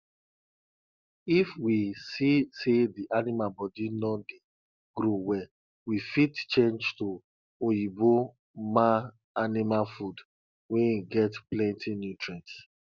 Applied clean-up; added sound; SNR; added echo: none; none; none; none.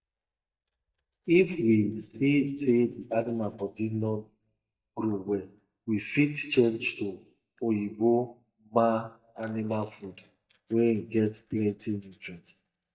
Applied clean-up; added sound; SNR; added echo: neural mask model DeepFilterNet 3.